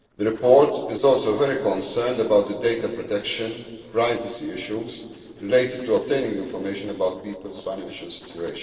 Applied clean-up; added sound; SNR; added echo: neural separator model SepFormer DNS4.